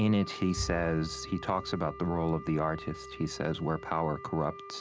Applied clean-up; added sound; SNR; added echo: none; Bowed string instrument + Wind instrument, woodwind instrument; 12 dB; none.